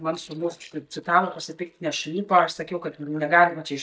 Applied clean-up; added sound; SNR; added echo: neural mask model DeepFilterNet 3.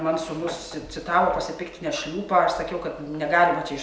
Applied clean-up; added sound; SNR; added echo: none; none; none; none.